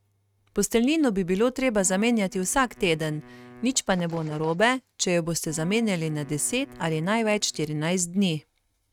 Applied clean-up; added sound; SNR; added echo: neural mask model RNNoise.